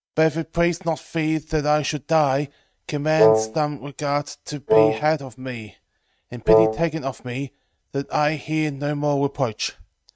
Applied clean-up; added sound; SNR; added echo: neural mask model RNNoise.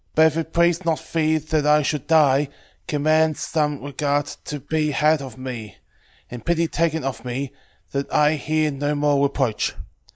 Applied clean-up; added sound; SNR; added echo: neural mask model Resemble Enhance denoiser.